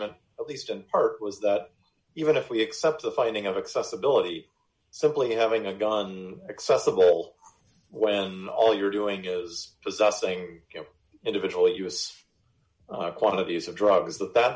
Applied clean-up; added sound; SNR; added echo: none; none; none; none.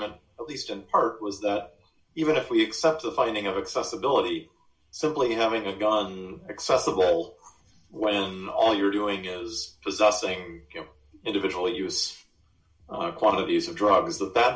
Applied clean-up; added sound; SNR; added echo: none; none; none; reverberation time 0.2 s.